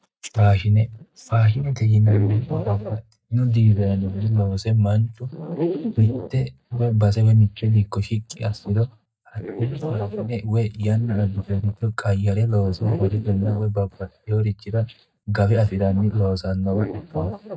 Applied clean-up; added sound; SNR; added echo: neural mask model DeepFilterNet 3.